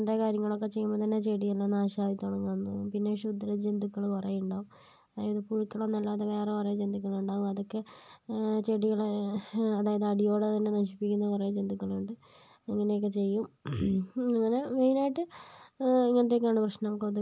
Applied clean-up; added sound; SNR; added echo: none; none; none; none.